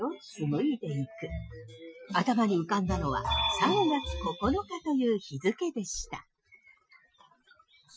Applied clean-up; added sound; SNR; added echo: classical method Wiener filter.